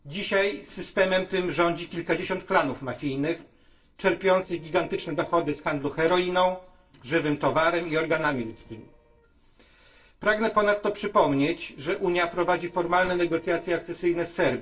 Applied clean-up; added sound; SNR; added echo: neural separator model SepFormer DNS4.